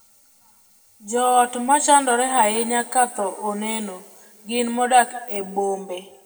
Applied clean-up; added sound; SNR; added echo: none; none; none; reverberation time 1.0 s.